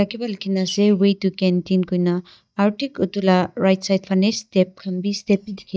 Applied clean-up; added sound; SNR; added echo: neural mask model DeepFilterNet 3.